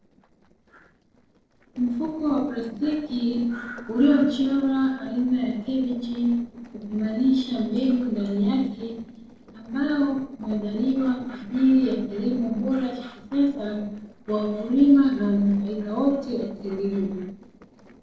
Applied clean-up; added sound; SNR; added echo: neural separator model SepFormer DNS4.